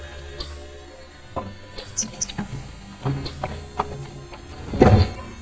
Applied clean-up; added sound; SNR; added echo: neural mask model DeepFilterNet 3.